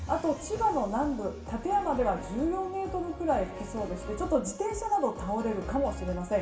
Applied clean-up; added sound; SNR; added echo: none; none; none; reverberation time 0.8 s.